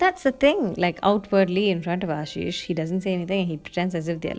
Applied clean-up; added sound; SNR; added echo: neural separator model SepFormer DNS4.